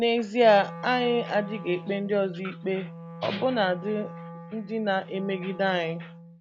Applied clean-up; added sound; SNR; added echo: none; Wind instrument, woodwind instrument; 14 dB; none.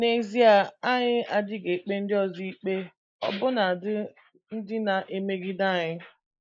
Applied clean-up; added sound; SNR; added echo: neural mask model Resemble Enhance denoiser.